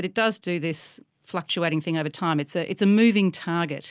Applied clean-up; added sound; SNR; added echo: none; none; none; none.